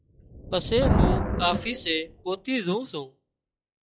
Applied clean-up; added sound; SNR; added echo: classical method log-MMSE.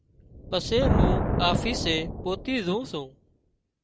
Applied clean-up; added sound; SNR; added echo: none; Thunder; -1 dB; none.